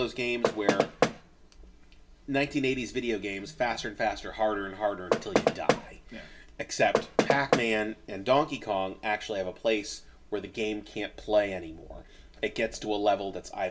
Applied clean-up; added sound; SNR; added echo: none; Knock; -3 dB; reverberation time 0.2 s.